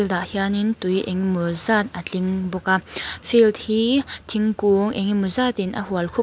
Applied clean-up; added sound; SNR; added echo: none; none; none; none.